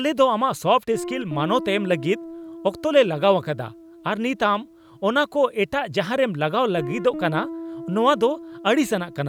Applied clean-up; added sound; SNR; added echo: none; Guitar; 14 dB; none.